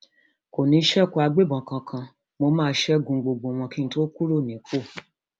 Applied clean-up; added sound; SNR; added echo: none; none; none; none.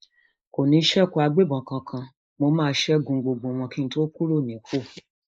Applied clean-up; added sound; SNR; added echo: neural mask model Resemble Enhance denoiser.